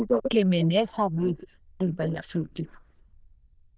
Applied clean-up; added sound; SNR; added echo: neural diffusion model UNIVERSE++.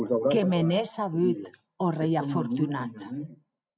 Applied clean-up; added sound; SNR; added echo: none; none; none; none.